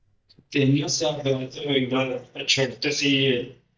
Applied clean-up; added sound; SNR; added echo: neural mask model DeepFilterNet 3.